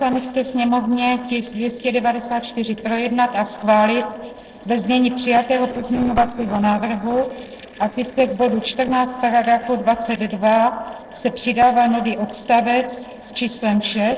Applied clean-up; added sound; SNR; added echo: neural separator model SepFormer DNS4.